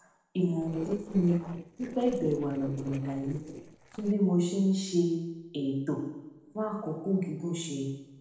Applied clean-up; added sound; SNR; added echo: neural separator model SepFormer DNS4.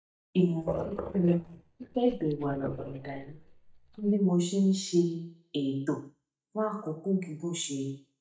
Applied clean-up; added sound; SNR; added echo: neural mask model DeepFilterNet 3.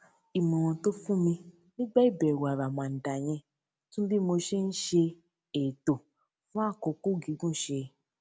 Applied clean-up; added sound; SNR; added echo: none; none; none; none.